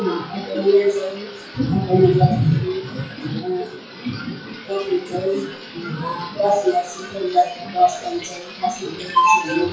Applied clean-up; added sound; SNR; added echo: classical method WPE with log-MMSE.